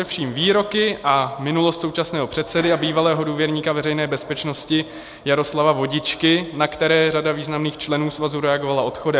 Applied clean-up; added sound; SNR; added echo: none; none; none; none.